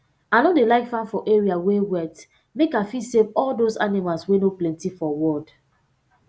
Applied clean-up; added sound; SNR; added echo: none; none; none; none.